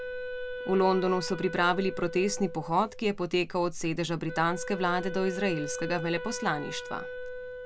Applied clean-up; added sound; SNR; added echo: none; Wind instrument, woodwind instrument; 10 dB; none.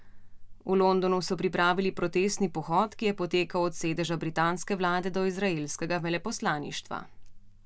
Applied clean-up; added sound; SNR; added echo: none; none; none; none.